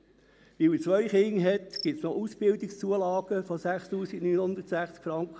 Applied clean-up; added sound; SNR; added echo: none; Cricket; 19 dB; none.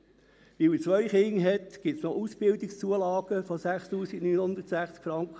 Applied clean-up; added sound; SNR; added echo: none; none; none; none.